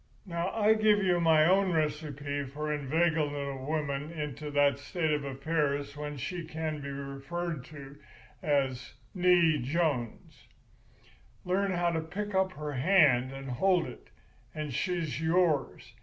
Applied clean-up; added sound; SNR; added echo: none; none; none; none.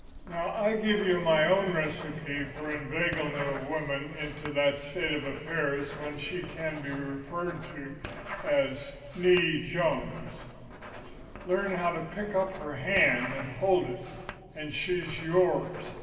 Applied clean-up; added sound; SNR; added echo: none; Writing; 14 dB; reverberation time 2.2 s.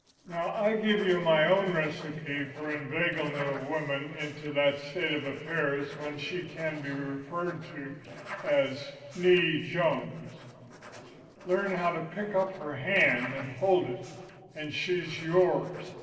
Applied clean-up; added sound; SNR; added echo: neural separator model SepFormer DNS4.